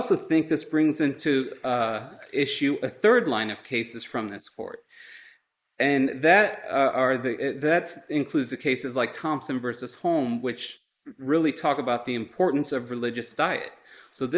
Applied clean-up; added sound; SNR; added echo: neural mask model Resemble Enhance denoiser.